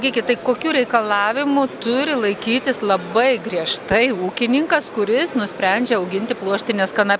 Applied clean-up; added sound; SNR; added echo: none; none; none; none.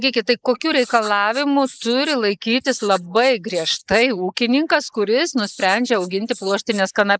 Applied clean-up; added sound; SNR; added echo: neural mask model Resemble Enhance denoiser.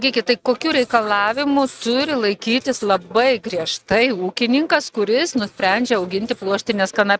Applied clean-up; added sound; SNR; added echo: neural mask model RNNoise.